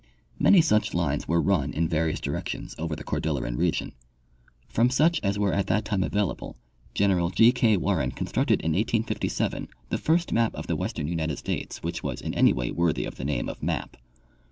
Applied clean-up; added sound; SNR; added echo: none; none; none; none.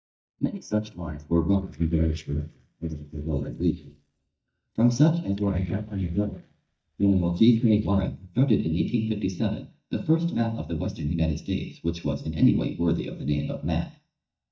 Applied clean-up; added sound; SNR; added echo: neural mask model DeepFilterNet 3.